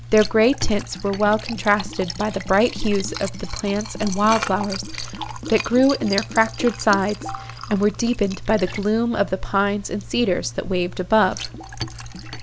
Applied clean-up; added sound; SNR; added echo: none; Liquid; 12 dB; none.